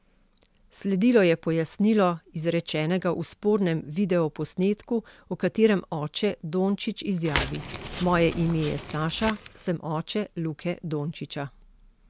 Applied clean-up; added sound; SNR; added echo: none; Crackle; 9 dB; none.